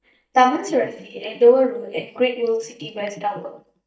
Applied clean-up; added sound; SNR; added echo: neural mask model DeepFilterNet 3.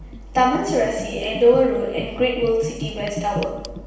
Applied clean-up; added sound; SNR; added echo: none; Bathtub (filling or washing) / Gurgling; 13 dB; reverberation time 0.9 s.